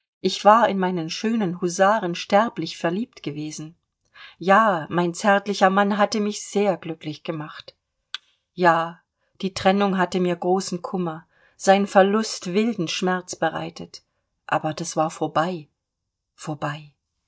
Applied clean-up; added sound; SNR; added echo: neural mask model DeepFilterNet 3.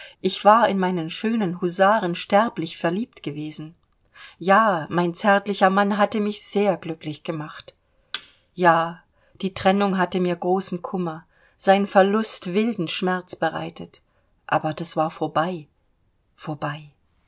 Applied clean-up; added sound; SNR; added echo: none; Thump, thud; 17 dB; none.